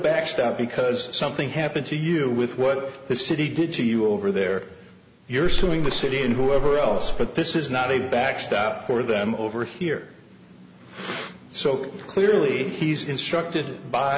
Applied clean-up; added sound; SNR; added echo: none; Splash, splatter; 0 dB; none.